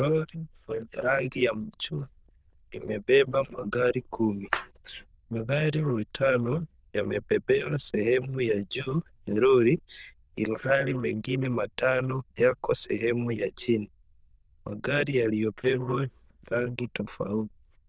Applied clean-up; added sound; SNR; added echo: neural diffusion model UNIVERSE++.